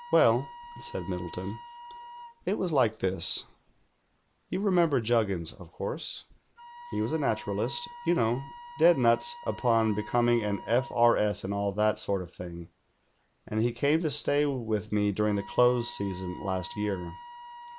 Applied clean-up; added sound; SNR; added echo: none; Wind instrument, woodwind instrument; 18 dB; none.